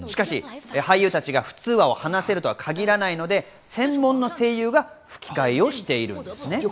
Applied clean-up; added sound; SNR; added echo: none; none; none; none.